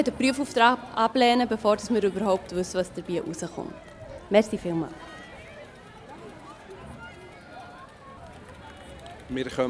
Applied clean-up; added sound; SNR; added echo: none; Crowd; 17 dB; none.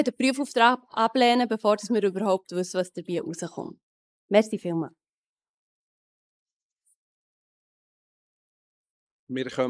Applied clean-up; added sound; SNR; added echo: neural mask model Resemble Enhance denoiser.